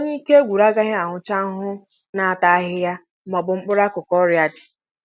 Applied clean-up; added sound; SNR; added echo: none; none; none; none.